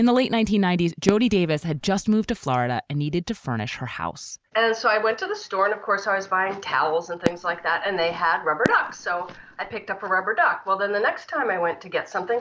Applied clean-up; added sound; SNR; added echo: none; Fireworks; 10 dB; none.